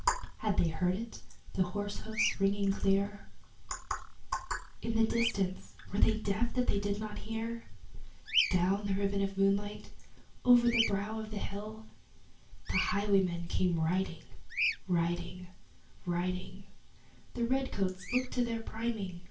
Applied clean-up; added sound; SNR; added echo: none; Bird vocalization, bird call, bird song; 12 dB; reverberation time 0.3 s.